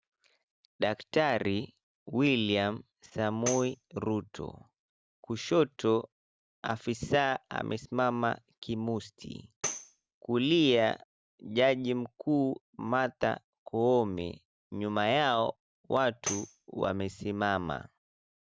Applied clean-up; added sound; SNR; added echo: none; Tambourine; 11 dB; none.